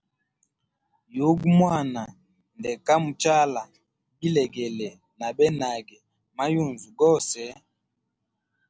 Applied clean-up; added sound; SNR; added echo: none; none; none; none.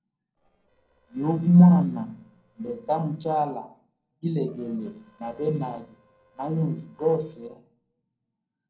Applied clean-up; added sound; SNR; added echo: neural separator model SepFormer DNS4.